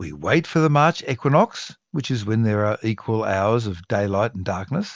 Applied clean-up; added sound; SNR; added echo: none; none; none; none.